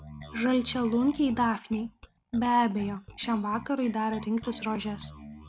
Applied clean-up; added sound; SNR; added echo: none; Bass guitar; 17 dB; none.